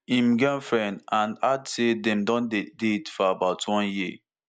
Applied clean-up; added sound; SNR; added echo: none; none; none; none.